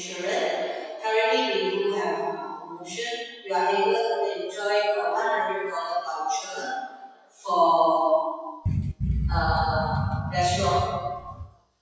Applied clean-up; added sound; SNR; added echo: classical method WPE with log-MMSE.